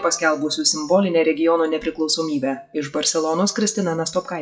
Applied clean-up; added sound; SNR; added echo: classical method WPE with log-MMSE.